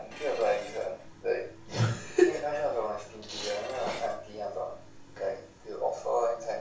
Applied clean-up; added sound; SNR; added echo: none; Dishes, pots, and pans; 20 dB; reverberation time 0.4 s.